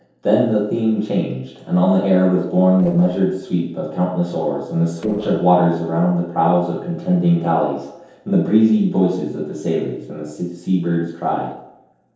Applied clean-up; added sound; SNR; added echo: neural separator model SepFormer DNS4.